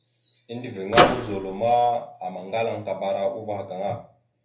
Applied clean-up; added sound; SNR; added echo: none; Microwave oven; -3 dB; reverberation time 0.3 s.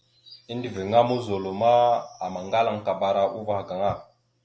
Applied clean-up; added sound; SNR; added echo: none; none; none; none.